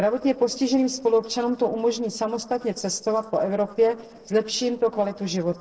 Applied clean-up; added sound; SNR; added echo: neural separator model SepFormer DNS4.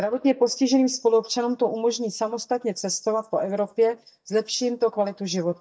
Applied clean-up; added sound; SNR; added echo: neural mask model DeepFilterNet 3.